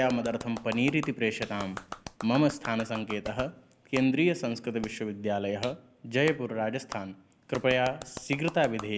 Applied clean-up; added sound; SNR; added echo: none; Clapping; 15 dB; none.